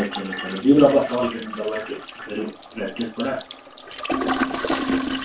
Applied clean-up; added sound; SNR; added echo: none; Toilet flush; 5 dB; reverberation time 0.2 s.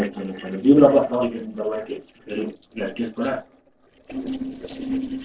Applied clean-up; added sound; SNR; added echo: neural separator model SepFormer DNS4.